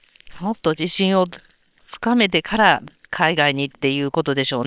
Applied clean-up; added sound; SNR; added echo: neural separator model SepFormer WHAM!.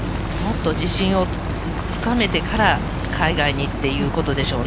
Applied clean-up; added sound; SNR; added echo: none; Boom; 16 dB; none.